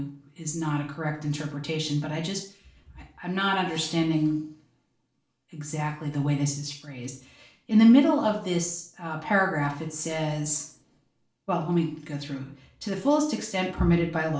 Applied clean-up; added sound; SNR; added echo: none; none; none; reverberation time 0.4 s.